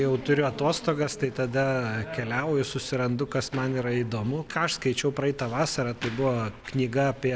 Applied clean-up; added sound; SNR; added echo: none; none; none; none.